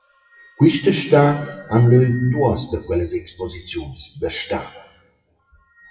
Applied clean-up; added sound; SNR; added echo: classical method WPE with log-MMSE.